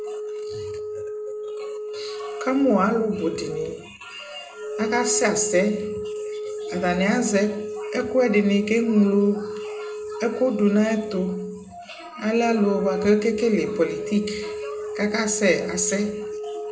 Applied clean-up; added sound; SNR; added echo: none; Wind instrument, woodwind instrument; 7 dB; reverberation time 0.2 s.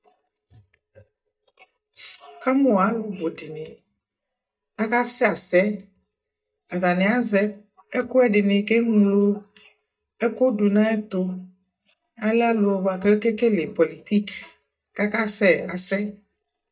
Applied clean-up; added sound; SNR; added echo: neural mask model DeepFilterNet 3.